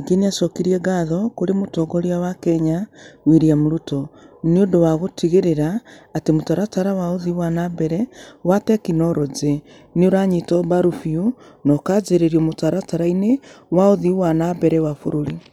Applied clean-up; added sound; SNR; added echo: none; none; none; none.